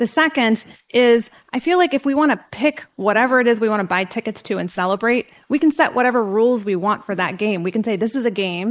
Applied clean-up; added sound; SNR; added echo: neural mask model Resemble Enhance denoiser.